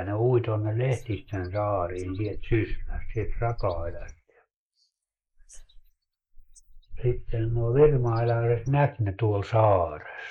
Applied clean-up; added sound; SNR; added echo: neural mask model Resemble Enhance denoiser.